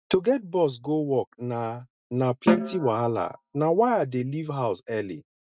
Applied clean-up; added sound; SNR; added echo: neural mask model RNNoise.